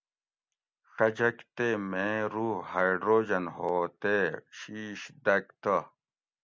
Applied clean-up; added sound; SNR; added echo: none; none; none; none.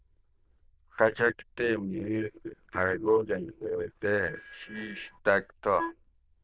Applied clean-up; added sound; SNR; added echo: neural diffusion model UNIVERSE++.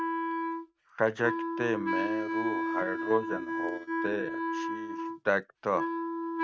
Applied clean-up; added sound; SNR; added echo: neural mask model RNNoise.